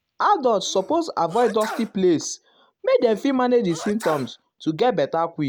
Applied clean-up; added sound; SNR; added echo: none; Sneeze; 17 dB; none.